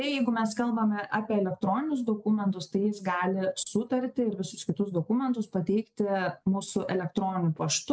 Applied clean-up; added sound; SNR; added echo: none; none; none; none.